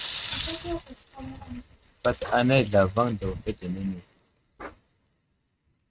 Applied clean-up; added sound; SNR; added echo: neural mask model RNNoise.